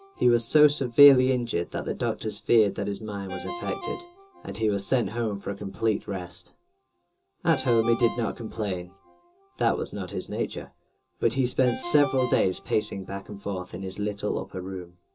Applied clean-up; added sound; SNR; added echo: none; Ringtone; 16 dB; reverberation time 0.2 s.